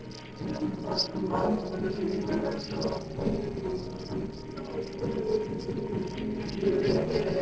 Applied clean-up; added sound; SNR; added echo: neural separator model SepFormer DNS4.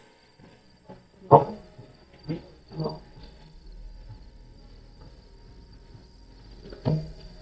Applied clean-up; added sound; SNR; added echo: neural mask model DeepFilterNet 3.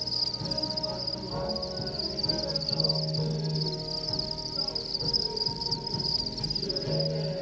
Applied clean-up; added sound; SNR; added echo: none; Cricket; -1 dB; reverberation time 0.6 s.